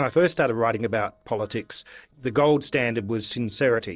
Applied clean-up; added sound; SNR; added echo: neural separator model SepFormer DNS4.